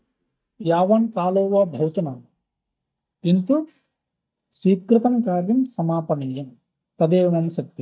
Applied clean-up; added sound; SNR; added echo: neural mask model DeepFilterNet 3.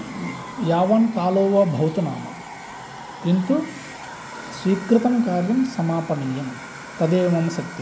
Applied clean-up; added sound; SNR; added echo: none; Domestic sounds, home sounds; 16 dB; none.